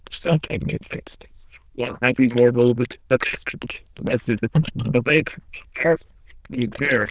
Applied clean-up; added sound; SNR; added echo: neural diffusion model UNIVERSE++.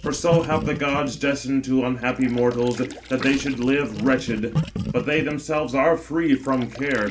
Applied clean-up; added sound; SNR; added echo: none; Gurgling; 10 dB; none.